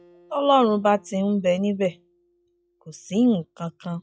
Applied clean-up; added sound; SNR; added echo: classical method log-MMSE.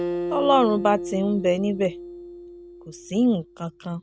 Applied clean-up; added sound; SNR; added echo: none; Acoustic guitar; 8 dB; none.